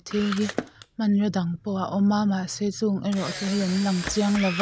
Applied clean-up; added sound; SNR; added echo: none; Camera; 12 dB; none.